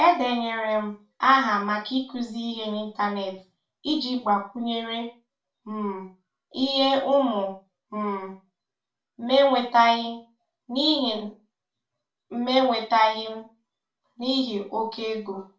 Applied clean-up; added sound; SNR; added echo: none; none; none; reverberation time 0.3 s.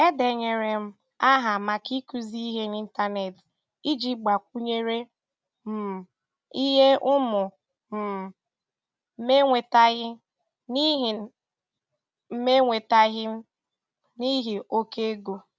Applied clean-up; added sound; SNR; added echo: none; none; none; none.